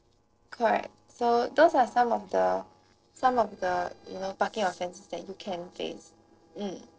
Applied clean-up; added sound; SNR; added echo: neural separator model SepFormer DNS4.